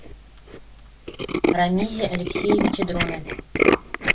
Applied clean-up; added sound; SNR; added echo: none; Tools; -3 dB; reverberation time 0.1 s.